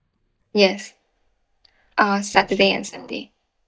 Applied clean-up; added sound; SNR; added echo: neural mask model DeepFilterNet 3.